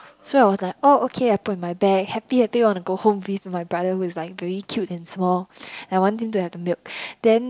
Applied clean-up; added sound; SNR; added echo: none; none; none; none.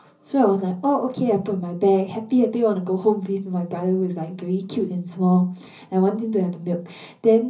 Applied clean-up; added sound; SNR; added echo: none; none; none; reverberation time 0.5 s.